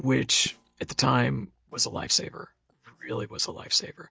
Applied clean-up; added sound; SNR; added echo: neural mask model DeepFilterNet 3.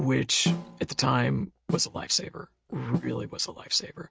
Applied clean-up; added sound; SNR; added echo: neural mask model RNNoise.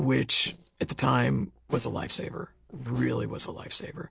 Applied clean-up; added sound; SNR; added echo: neural separator model SepFormer DNS4.